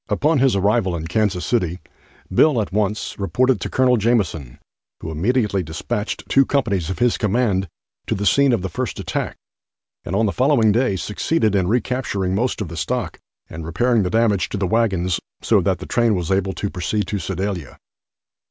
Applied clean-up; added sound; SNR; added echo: none; none; none; none.